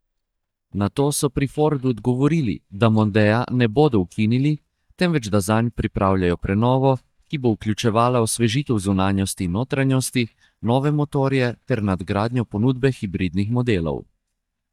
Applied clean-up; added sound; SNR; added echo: neural mask model DeepFilterNet 3.